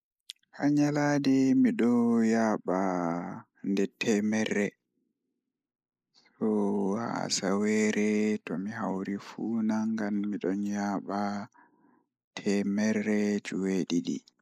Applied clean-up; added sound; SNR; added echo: neural mask model Resemble Enhance denoiser.